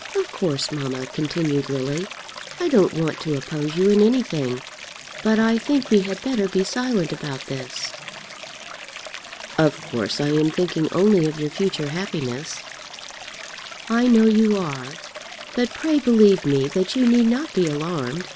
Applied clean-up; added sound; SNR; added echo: none; Stream; 14 dB; none.